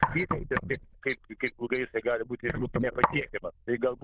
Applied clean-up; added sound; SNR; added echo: neural diffusion model UNIVERSE++.